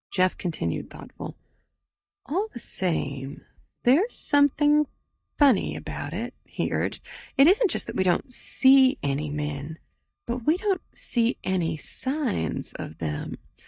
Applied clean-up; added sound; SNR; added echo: neural mask model DeepFilterNet 3.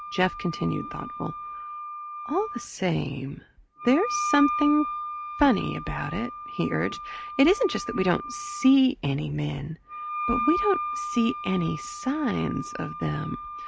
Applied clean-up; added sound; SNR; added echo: none; Wind instrument, woodwind instrument; 7 dB; none.